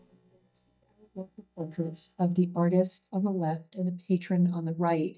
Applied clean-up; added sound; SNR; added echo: neural mask model DeepFilterNet 3.